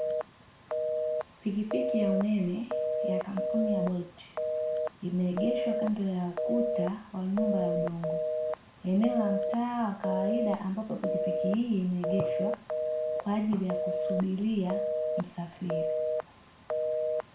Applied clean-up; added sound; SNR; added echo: none; Telephone; 0 dB; reverberation time 0.4 s.